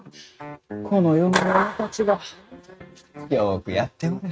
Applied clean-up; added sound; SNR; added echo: neural mask model RNNoise.